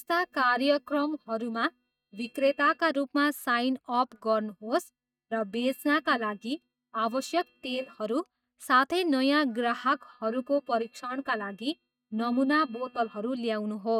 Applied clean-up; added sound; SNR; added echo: neural mask model DeepFilterNet 3.